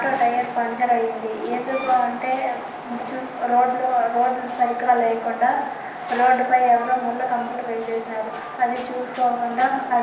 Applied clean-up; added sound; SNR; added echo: none; Train; 11 dB; reverberation time 0.9 s.